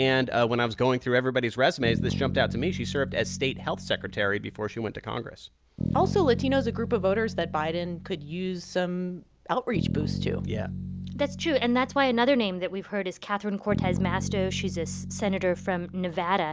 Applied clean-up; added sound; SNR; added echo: none; Bass guitar; 7 dB; none.